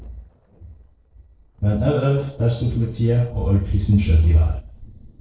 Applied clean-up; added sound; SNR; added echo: neural separator model SepFormer DNS4.